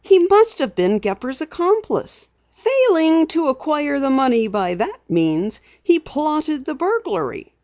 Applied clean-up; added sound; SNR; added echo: none; none; none; none.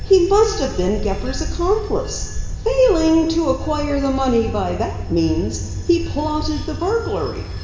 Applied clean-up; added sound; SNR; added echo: none; Bell / Train; 6 dB; reverberation time 1.2 s.